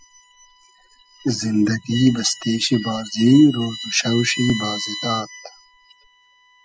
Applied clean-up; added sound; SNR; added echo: classical method spectral subtraction.